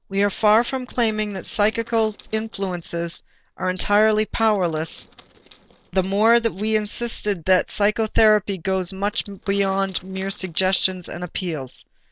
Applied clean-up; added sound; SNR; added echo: neural separator model SepFormer DNS4.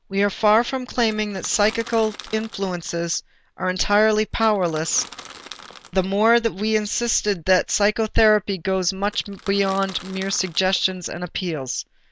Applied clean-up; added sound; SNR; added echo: none; Crackle / Crushing; 19 dB; none.